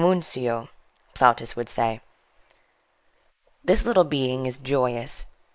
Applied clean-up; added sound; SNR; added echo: neural mask model Resemble Enhance denoiser.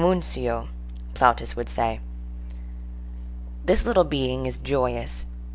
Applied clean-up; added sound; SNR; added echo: none; none; none; none.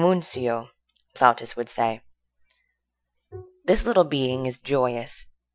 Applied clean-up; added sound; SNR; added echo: classical method Wiener filter.